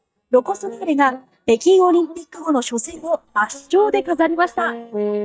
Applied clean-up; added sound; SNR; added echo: neural mask model DeepFilterNet 3.